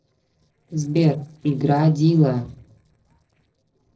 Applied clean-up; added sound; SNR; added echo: neural separator model SepFormer DNS4.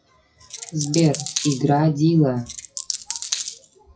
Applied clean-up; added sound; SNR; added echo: classical method WPE with log-MMSE.